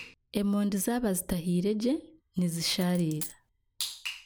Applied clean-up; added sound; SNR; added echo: none; Coin (dropping); 11 dB; none.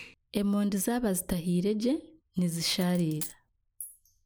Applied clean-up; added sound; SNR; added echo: neural mask model Resemble Enhance denoiser.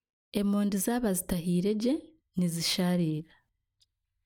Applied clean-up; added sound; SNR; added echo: neural mask model DeepFilterNet 3.